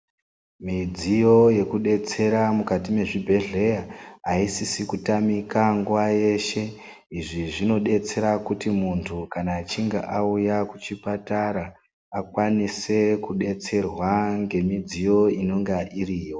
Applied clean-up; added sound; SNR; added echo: none; none; none; none.